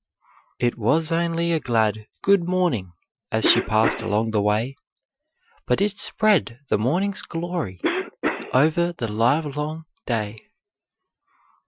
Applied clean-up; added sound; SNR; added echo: classical method Wiener filter.